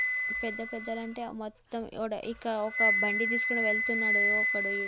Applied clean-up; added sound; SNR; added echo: none; Wind instrument, woodwind instrument; -4 dB; none.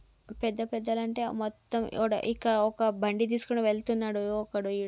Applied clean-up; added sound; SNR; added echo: none; none; none; none.